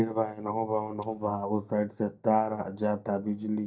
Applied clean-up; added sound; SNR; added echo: neural mask model DeepFilterNet 3.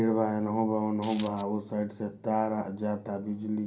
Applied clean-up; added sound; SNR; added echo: none; Coin (dropping); 7 dB; reverberation time 0.3 s.